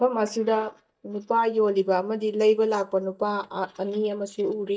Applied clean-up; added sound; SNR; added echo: neural mask model DeepFilterNet 3.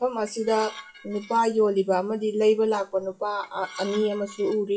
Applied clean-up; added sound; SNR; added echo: classical method WPE with log-MMSE.